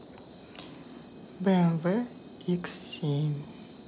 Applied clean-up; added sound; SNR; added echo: none; Chatter / Traffic noise, roadway noise / Train; 19 dB; none.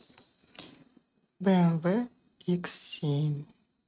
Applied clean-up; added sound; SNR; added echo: neural mask model RNNoise.